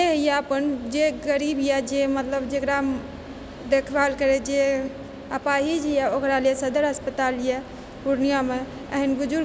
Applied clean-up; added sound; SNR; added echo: none; none; none; none.